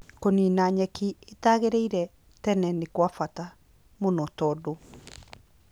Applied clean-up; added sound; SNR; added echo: none; none; none; none.